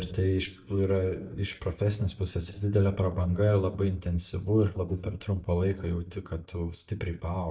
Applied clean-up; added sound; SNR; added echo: neural mask model DeepFilterNet 3.